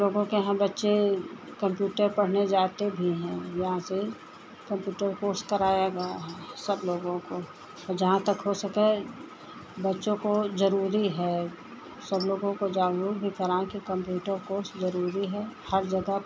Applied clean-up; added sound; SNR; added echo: none; none; none; none.